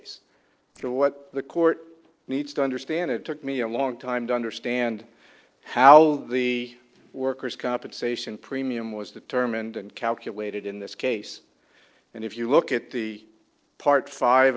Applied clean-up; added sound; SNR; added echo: neural separator model SepFormer DNS4.